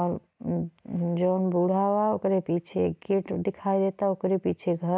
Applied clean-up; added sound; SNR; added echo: none; none; none; none.